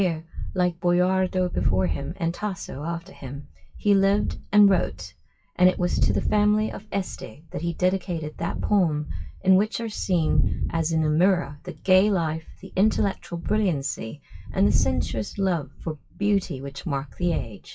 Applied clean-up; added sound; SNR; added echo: classical method WPE with log-MMSE.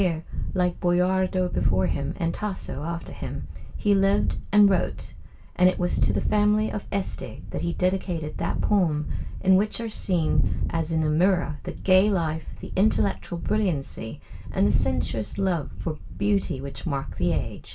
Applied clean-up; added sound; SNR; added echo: none; Wind; 2 dB; reverberation time 0.2 s.